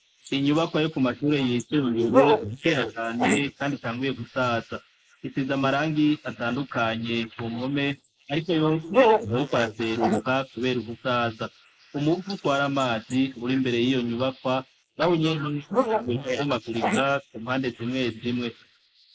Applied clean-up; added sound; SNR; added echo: neural mask model Resemble Enhance denoiser.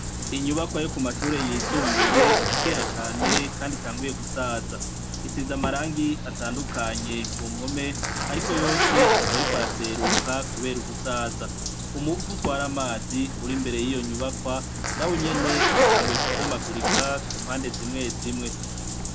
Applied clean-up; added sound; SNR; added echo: none; Zipper (clothing) + Bathtub (filling or washing); -4 dB; none.